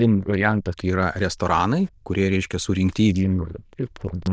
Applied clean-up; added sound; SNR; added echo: neural diffusion model UNIVERSE++.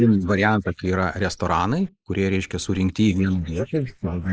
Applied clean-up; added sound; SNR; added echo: neural mask model Resemble Enhance denoiser.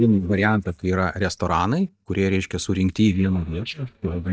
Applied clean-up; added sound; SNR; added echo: neural mask model DeepFilterNet 3.